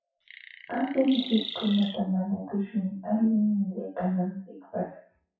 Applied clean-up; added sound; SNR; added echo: classical method WPE with log-MMSE.